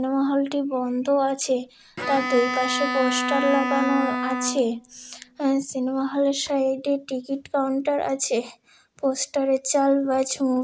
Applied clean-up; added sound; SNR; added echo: none; Bowed string instrument; 4 dB; none.